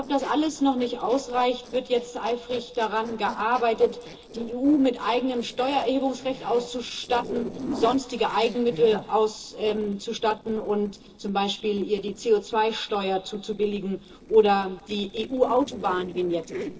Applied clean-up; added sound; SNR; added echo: neural separator model SepFormer DNS4.